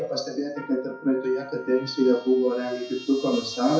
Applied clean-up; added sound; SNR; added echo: classical method WPE with log-MMSE.